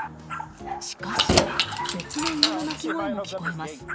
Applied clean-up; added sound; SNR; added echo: none; Keys jangling; -5 dB; none.